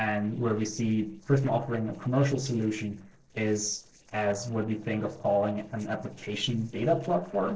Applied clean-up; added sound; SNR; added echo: neural separator model SepFormer DNS4.